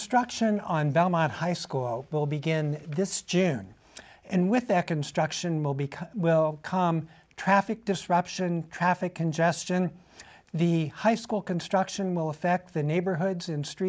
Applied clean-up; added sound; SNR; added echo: none; none; none; none.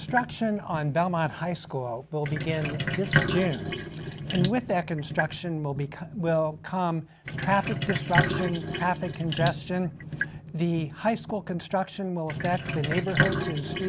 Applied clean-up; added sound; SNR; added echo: none; Sink (filling or washing); 3 dB; none.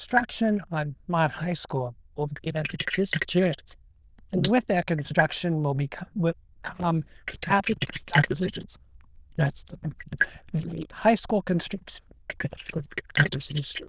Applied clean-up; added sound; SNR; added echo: neural diffusion model UNIVERSE++.